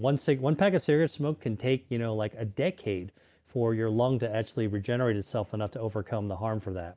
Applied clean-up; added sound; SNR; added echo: none; none; none; none.